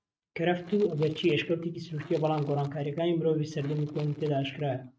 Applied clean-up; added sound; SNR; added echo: neural mask model RNNoise.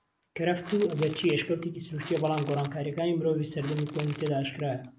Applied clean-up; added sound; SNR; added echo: none; Crushing / Wood; 15 dB; none.